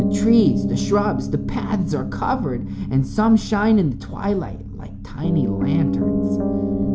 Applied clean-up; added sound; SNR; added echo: none; Piano; 2 dB; none.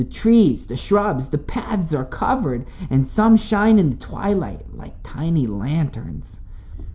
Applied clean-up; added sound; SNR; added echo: none; none; none; none.